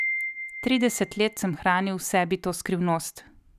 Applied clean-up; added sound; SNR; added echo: none; Wind chime; 10 dB; none.